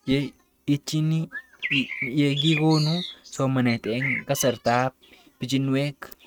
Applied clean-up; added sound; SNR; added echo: neural mask model RNNoise.